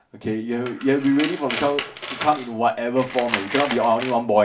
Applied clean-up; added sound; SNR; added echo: none; Tools; 10 dB; reverberation time 0.2 s.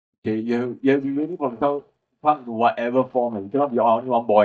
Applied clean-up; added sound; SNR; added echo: neural mask model DeepFilterNet 3.